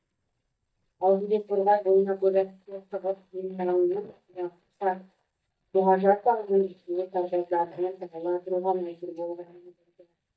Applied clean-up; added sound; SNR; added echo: neural mask model DeepFilterNet 3.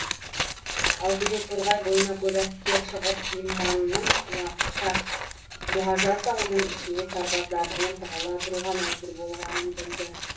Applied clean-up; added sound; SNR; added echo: none; Scissors; 1 dB; reverberation time 0.3 s.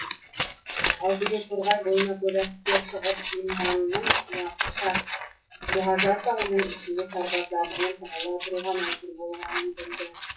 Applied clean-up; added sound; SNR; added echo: classical method WPE with log-MMSE.